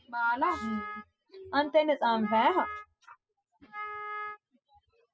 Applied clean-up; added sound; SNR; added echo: classical method spectral subtraction.